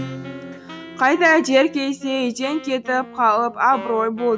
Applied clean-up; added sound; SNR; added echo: none; Acoustic guitar / Strum + Wind instrument, woodwind instrument; 16 dB; none.